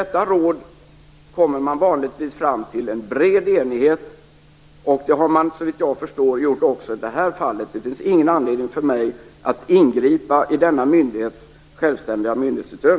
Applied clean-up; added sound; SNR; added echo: none; none; none; none.